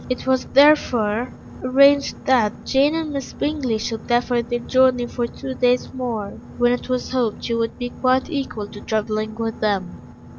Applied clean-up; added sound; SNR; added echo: none; Boat, Water vehicle; 16 dB; none.